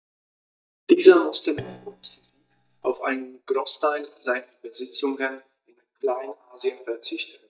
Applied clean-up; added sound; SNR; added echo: neural mask model DeepFilterNet 3.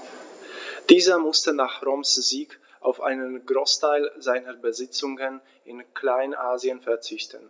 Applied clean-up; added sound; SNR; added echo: none; none; none; none.